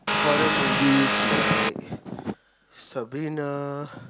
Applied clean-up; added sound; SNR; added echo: none; Vehicle; -4 dB; none.